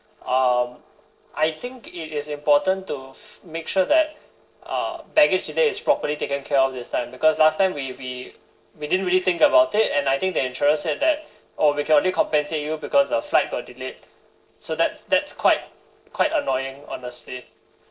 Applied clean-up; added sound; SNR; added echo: neural separator model SepFormer DNS4.